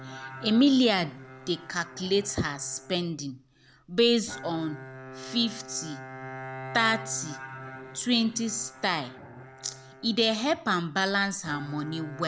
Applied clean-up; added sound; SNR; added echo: none; Bowed string instrument; 15 dB; none.